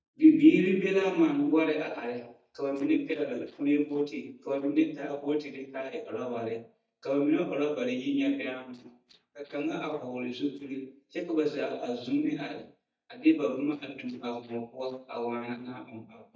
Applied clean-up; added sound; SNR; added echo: neural mask model DeepFilterNet 3.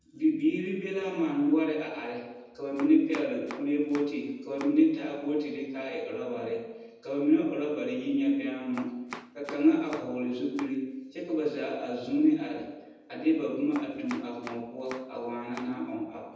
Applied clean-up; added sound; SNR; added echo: none; Domestic sounds, home sounds; 16 dB; reverberation time 1.1 s.